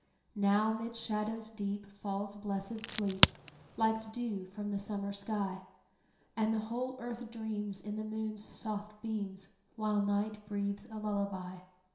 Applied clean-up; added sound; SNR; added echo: none; Crack; -2 dB; reverberation time 0.7 s.